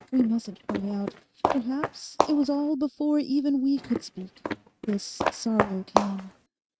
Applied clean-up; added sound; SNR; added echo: neural mask model RNNoise.